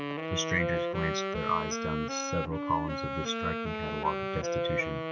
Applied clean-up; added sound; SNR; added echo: none; Wind instrument, woodwind instrument; -1 dB; none.